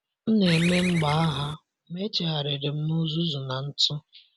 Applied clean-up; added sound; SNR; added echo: none; Bird; 7 dB; none.